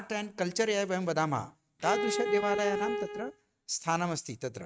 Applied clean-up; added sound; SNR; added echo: neural mask model RNNoise.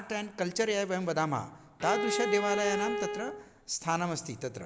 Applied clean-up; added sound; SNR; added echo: none; Bowed string instrument; 2 dB; none.